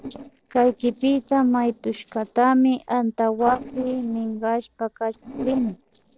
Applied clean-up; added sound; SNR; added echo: neural separator model SepFormer DNS4.